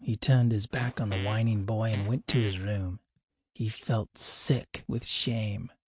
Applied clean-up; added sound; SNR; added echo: neural mask model RNNoise.